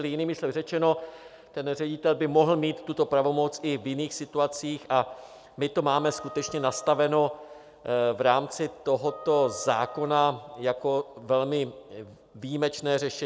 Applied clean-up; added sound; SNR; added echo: none; Wind instrument, woodwind instrument; 19 dB; none.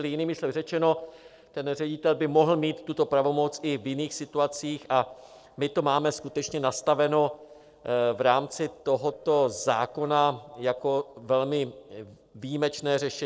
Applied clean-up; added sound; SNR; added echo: neural separator model SepFormer DNS4.